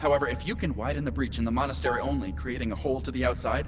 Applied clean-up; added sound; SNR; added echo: none; Marimba, xylophone; 15 dB; none.